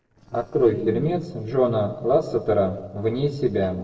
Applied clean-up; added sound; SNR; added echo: neural separator model SepFormer DNS4.